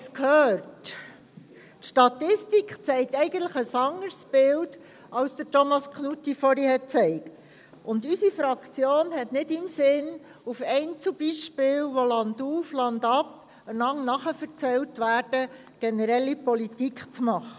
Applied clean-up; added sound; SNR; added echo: none; none; none; none.